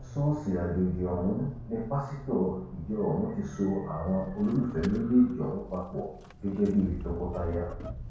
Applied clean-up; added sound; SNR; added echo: none; Squeak / Accelerating, revving, vroom / Vehicle; 13 dB; reverberation time 0.6 s.